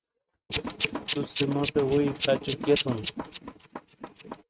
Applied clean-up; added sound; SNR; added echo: neural mask model RNNoise.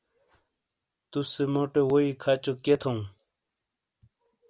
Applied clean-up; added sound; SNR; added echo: none; none; none; none.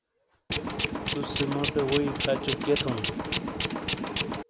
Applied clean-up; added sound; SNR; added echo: none; Tools; -1 dB; none.